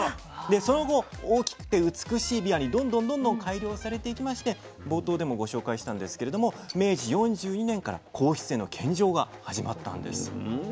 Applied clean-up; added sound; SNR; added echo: none; none; none; none.